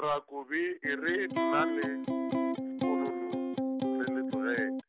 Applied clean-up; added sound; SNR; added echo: none; Electric guitar; -4 dB; none.